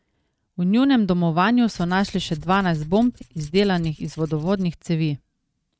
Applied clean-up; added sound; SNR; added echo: neural mask model RNNoise.